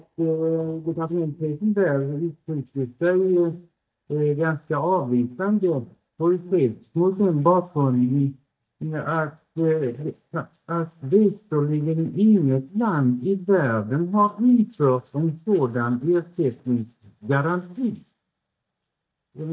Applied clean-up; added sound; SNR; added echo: neural mask model DeepFilterNet 3.